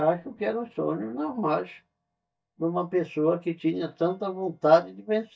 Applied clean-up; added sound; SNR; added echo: neural mask model DeepFilterNet 3.